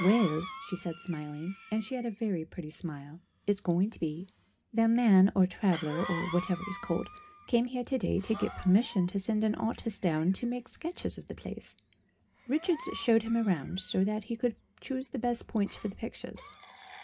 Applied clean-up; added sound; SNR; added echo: none; Cough; 17 dB; reverberation time 0.3 s.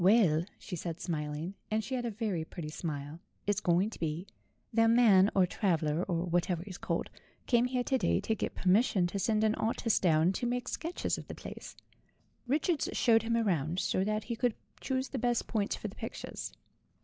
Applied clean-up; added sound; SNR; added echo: none; none; none; none.